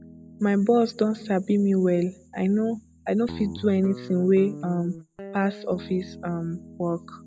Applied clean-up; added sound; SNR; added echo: none; Guitar; 17 dB; none.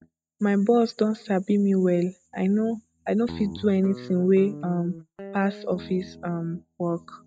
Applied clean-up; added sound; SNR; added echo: neural mask model RNNoise.